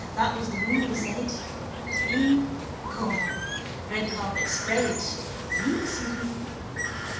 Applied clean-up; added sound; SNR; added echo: none; Bird; 2 dB; reverberation time 0.9 s.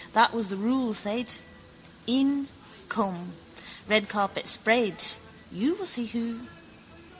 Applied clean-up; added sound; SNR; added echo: none; none; none; none.